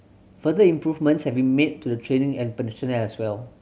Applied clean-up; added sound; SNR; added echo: none; none; none; none.